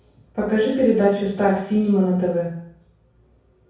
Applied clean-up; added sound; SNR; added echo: none; none; none; reverberation time 0.6 s.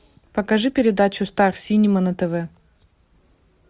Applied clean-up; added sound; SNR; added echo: none; none; none; none.